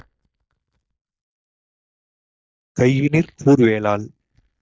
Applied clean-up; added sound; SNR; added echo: neural mask model DeepFilterNet 3.